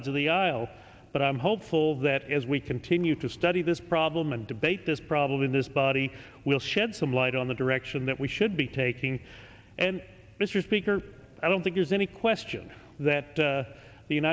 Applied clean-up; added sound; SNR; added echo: none; none; none; none.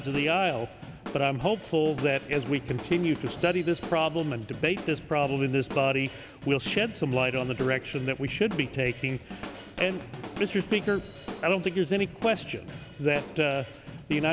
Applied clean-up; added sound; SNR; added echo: none; Drum / Drum kit; 13 dB; none.